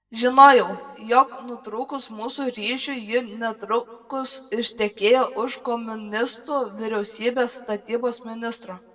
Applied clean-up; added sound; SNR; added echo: none; none; none; reverberation time 1.0 s.